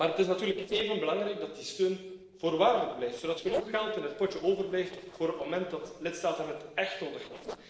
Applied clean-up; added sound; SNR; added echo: neural separator model SepFormer DNS4.